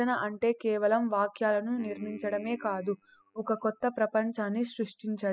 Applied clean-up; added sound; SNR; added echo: classical method spectral subtraction.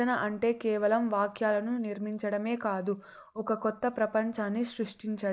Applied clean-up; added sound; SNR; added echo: neural mask model Resemble Enhance denoiser.